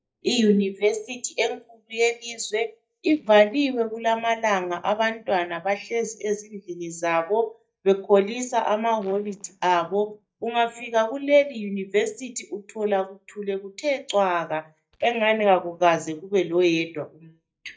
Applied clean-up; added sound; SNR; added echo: neural mask model DeepFilterNet 3.